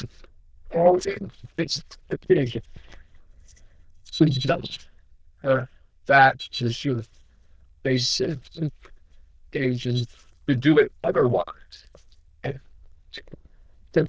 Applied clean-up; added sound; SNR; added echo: neural diffusion model UNIVERSE++.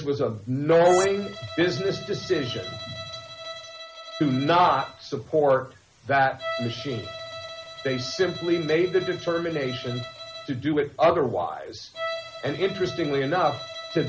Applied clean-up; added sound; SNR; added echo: none; Bowed string instrument; 13 dB; none.